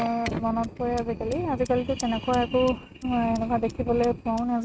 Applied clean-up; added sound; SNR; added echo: neural mask model RNNoise.